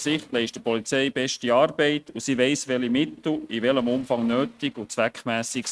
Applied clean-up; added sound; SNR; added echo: neural mask model RNNoise.